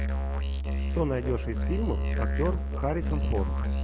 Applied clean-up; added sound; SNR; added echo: none; Musical instrument; -5 dB; none.